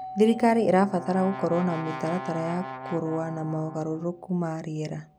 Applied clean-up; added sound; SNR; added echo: none; Doorbell + Brass instrument; 12 dB; none.